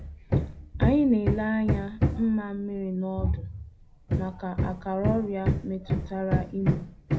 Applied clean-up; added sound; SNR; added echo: none; Hammer; 0 dB; reverberation time 0.4 s.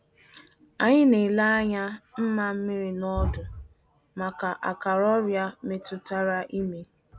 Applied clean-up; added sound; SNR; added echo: none; none; none; none.